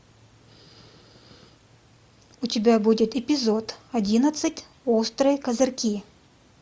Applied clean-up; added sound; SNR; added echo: none; none; none; none.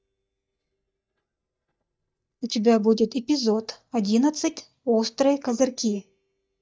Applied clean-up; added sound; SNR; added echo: neural mask model DeepFilterNet 3.